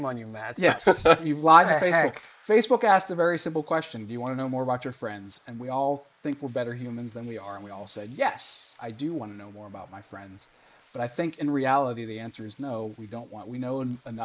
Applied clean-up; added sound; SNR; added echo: neural mask model Resemble Enhance denoiser.